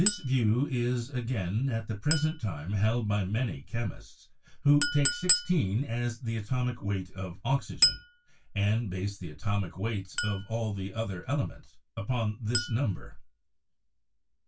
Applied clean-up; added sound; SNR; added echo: none; Chink, clink; 7 dB; reverberation time 0.1 s.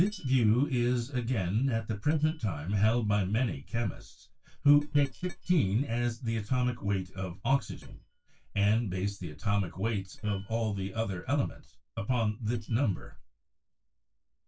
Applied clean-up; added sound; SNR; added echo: neural separator model SepFormer DNS4.